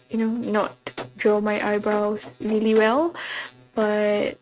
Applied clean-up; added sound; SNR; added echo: neural mask model RNNoise.